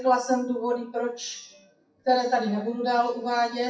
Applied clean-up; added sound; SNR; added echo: classical method WPE with log-MMSE.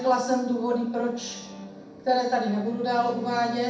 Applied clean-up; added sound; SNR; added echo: none; Bowed string instrument; 17 dB; reverberation time 0.6 s.